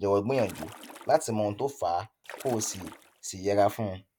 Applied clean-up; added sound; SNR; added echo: none; Splash, splatter; 17 dB; none.